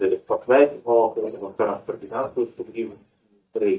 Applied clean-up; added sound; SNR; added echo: neural mask model DeepFilterNet 3.